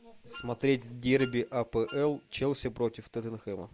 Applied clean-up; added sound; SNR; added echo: none; Wind instrument, woodwind instrument; 19 dB; none.